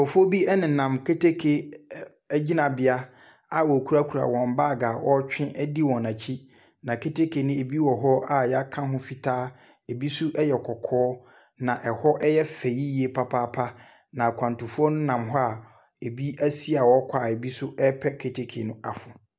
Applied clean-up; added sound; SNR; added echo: none; none; none; none.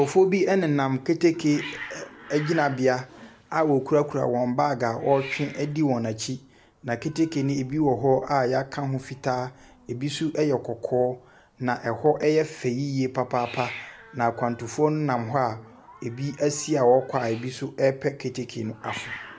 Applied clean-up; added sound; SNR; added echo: none; Hiss; 20 dB; none.